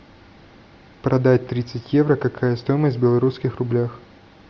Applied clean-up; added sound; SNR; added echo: none; none; none; none.